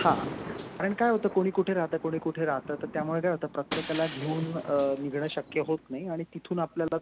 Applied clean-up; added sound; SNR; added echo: none; Shatter + Thunder; 11 dB; none.